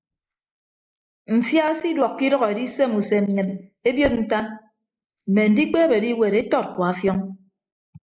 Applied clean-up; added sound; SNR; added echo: neural mask model Resemble Enhance denoiser.